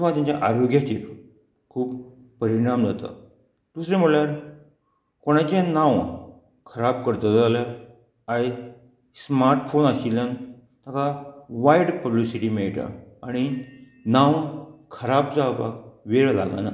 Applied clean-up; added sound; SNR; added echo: none; Bell; 19 dB; none.